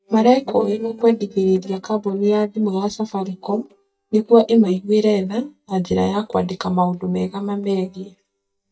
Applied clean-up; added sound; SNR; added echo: neural mask model DeepFilterNet 3.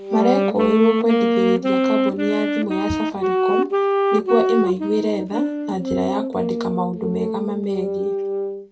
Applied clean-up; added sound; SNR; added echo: none; Wind instrument, woodwind instrument; -2 dB; reverberation time 0.2 s.